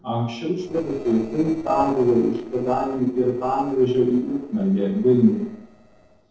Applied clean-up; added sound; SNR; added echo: neural separator model SepFormer DNS4.